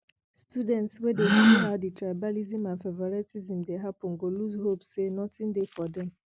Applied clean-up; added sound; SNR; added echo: none; Gasp + Bird vocalization, bird call, bird song; -1 dB; none.